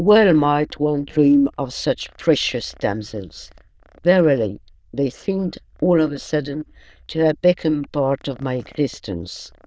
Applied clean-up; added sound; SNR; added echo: neural diffusion model UNIVERSE++.